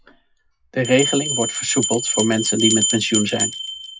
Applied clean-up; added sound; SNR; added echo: classical method WPE with log-MMSE.